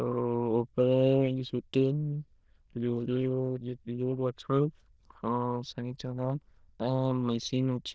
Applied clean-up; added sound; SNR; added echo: neural diffusion model UNIVERSE++.